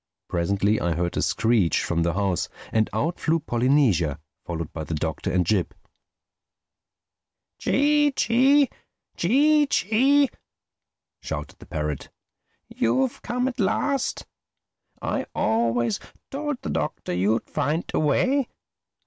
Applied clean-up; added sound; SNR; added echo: none; none; none; none.